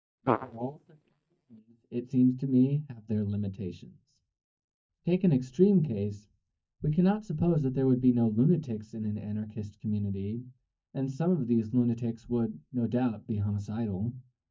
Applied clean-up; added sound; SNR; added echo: neural mask model DeepFilterNet 3.